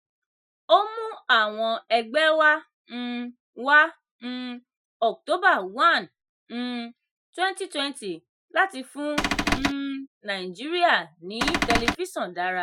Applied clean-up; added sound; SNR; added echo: classical method Wiener filter.